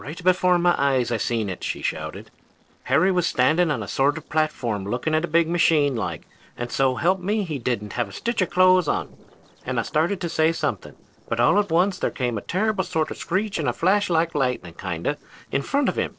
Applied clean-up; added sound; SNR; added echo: neural separator model SepFormer DNS4.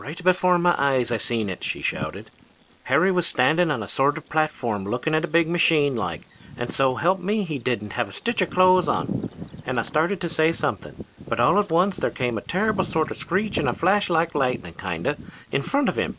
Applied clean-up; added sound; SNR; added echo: none; Bird vocalization, bird call, bird song; 15 dB; none.